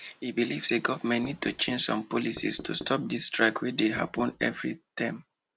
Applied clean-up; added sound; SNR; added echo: none; Knock; 16 dB; none.